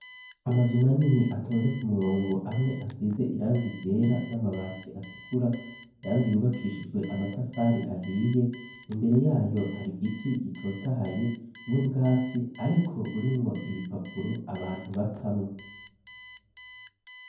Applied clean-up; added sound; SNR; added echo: none; Alarm; 19 dB; reverberation time 0.9 s.